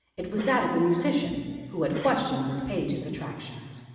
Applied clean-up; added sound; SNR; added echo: none; Cough; 16 dB; reverberation time 1.6 s.